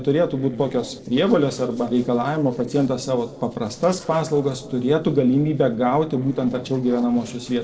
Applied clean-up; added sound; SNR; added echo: neural separator model SepFormer DNS4.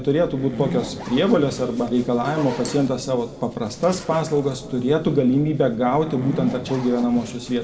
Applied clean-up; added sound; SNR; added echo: none; Zipper (clothing); 13 dB; reverberation time 2.0 s.